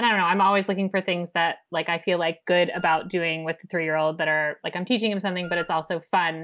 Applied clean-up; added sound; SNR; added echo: none; Wind instrument, woodwind instrument; 15 dB; none.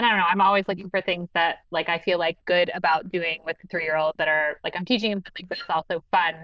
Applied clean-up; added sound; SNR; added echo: neural diffusion model UNIVERSE++.